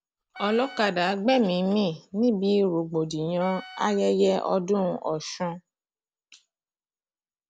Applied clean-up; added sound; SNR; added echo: none; Wind instrument, woodwind instrument; 19 dB; none.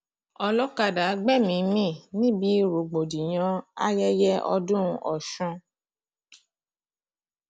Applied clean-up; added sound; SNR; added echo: none; none; none; none.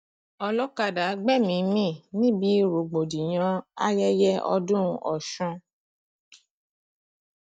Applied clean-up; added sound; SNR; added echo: neural mask model DeepFilterNet 3.